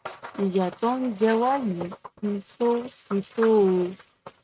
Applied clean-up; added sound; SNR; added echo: neural mask model RNNoise.